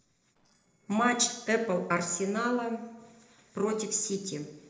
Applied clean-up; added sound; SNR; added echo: neural separator model SepFormer DNS4.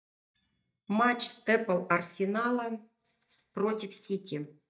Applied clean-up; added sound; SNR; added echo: neural mask model DeepFilterNet 3.